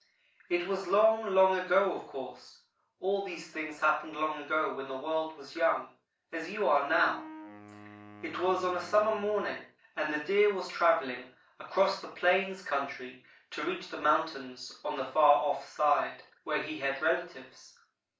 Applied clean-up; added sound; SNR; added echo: none; Wind instrument, woodwind instrument; 19 dB; reverberation time 0.3 s.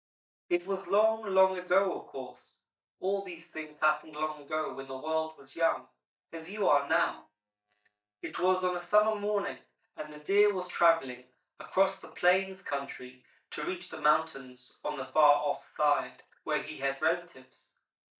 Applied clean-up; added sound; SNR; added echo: neural mask model DeepFilterNet 3.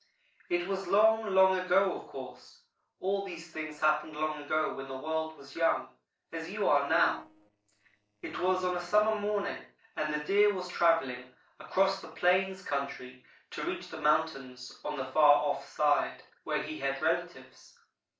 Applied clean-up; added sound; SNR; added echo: neural separator model SepFormer DNS4.